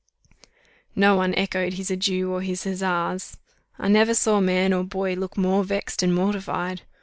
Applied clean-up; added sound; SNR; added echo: none; none; none; none.